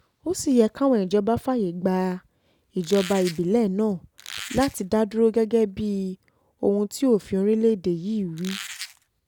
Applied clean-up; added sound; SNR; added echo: none; Squeak; 13 dB; none.